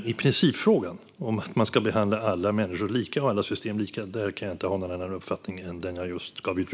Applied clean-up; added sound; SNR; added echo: none; none; none; none.